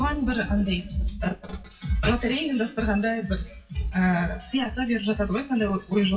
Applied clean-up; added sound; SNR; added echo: classical method WPE with log-MMSE.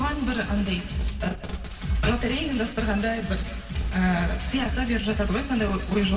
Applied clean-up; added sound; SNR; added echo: none; Drum kit; 19 dB; reverberation time 2.5 s.